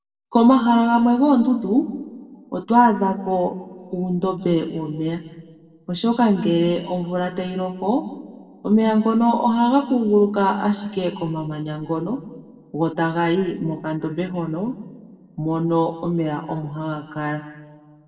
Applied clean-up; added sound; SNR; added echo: neural separator model SepFormer DNS4.